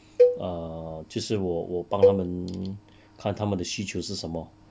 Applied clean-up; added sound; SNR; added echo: none; Cowbell; -4 dB; none.